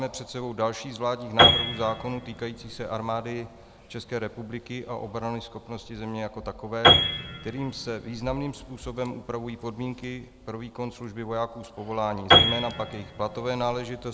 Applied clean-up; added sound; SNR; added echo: none; Piano; -3 dB; none.